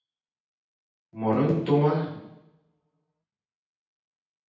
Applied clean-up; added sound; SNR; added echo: none; none; none; reverberation time 0.8 s.